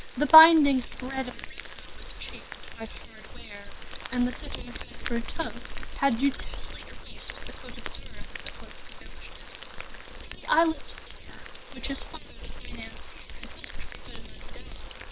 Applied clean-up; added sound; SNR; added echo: neural separator model SepFormer WHAM!.